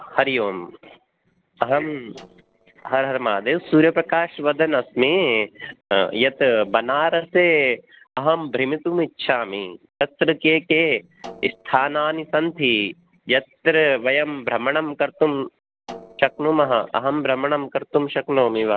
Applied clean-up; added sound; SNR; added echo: neural separator model SepFormer DNS4.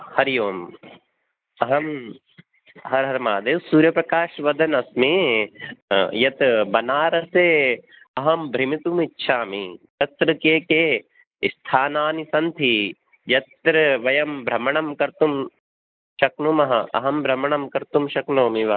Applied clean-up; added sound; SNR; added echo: neural mask model Resemble Enhance denoiser.